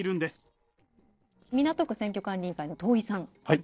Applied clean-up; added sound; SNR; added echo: neural separator model SepFormer DNS4.